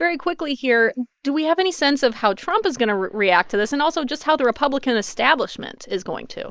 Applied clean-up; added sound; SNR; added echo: neural mask model Resemble Enhance denoiser.